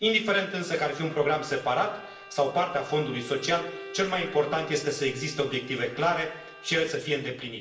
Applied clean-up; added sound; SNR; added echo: none; Bowed string instrument; 16 dB; reverberation time 0.7 s.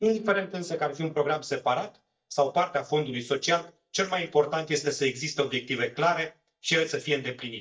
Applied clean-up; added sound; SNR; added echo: neural mask model DeepFilterNet 3.